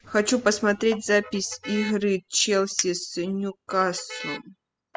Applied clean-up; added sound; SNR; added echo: classical method spectral subtraction.